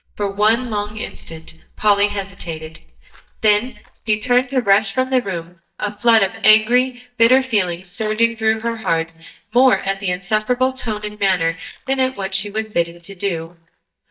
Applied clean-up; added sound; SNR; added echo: neural mask model DeepFilterNet 3.